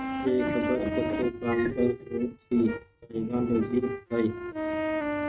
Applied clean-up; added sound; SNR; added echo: neural mask model RNNoise.